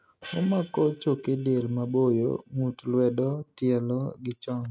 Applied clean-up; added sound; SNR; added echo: neural mask model RNNoise.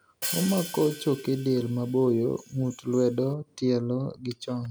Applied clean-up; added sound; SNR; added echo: none; Hi-hat; 13 dB; none.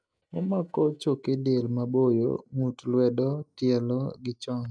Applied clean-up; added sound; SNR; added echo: neural mask model DeepFilterNet 3.